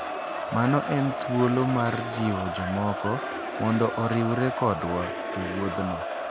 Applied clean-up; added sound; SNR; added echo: none; Crowd; 5 dB; none.